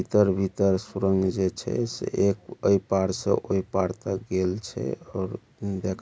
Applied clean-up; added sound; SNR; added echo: none; none; none; none.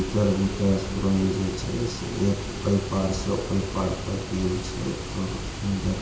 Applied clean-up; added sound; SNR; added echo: none; Water; 7 dB; reverberation time 2.3 s.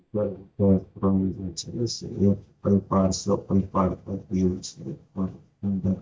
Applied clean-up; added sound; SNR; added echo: neural mask model DeepFilterNet 3.